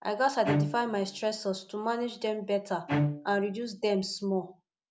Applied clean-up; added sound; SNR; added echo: none; Bowed string instrument; 3 dB; none.